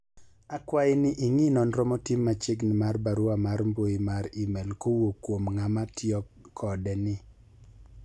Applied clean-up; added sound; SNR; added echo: none; none; none; none.